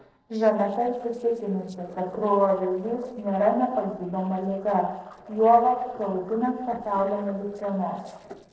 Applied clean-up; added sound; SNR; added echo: neural separator model SepFormer DNS4.